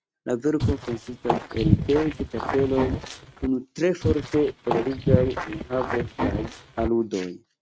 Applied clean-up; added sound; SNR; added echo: neural mask model RNNoise.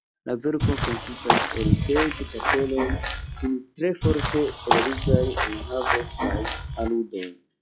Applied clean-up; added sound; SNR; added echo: classical method log-MMSE.